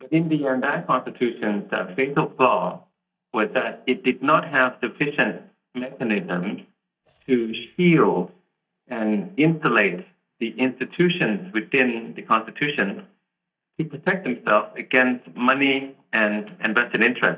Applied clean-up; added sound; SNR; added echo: neural mask model DeepFilterNet 3.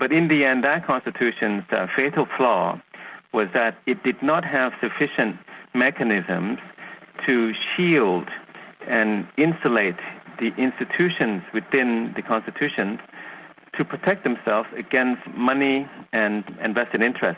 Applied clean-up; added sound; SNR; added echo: none; none; none; none.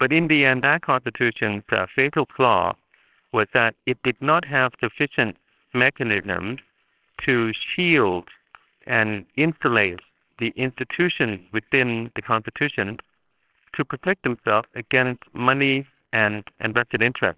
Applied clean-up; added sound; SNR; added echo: neural separator model SepFormer WHAMR!.